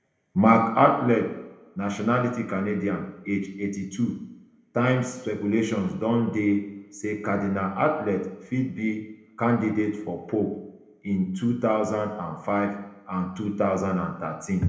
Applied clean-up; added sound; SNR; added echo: none; none; none; reverberation time 0.7 s.